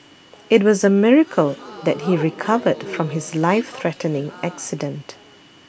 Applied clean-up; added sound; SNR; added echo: none; Crowd / Gasp; 18 dB; none.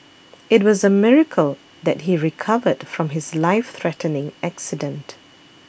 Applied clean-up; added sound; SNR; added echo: none; none; none; none.